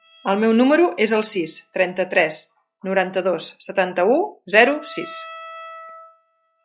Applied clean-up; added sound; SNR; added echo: classical method log-MMSE.